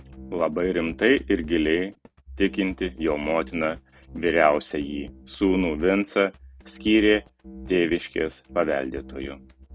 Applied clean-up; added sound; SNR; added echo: neural mask model RNNoise.